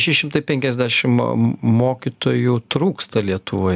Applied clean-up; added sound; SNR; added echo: none; none; none; none.